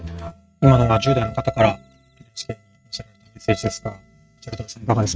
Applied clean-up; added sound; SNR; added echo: neural mask model RNNoise.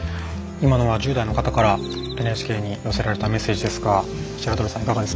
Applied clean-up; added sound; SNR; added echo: none; none; none; none.